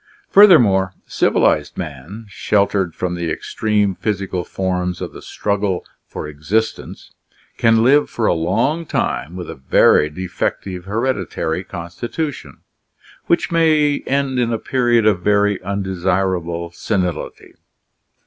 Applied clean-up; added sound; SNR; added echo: none; none; none; none.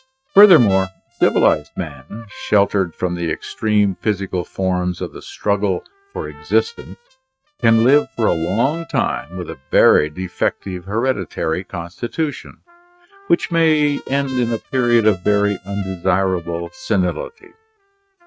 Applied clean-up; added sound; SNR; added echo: neural mask model RNNoise.